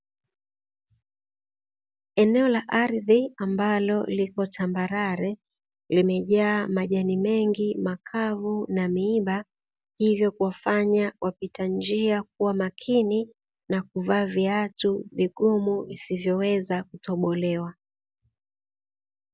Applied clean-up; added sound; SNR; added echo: none; none; none; none.